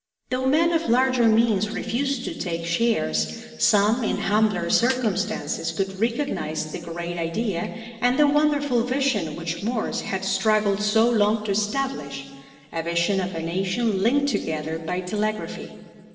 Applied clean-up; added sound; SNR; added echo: neural separator model SepFormer DNS4.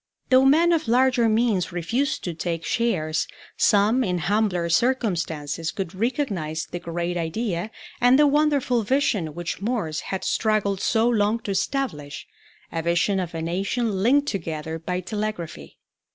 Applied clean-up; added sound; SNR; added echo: none; none; none; none.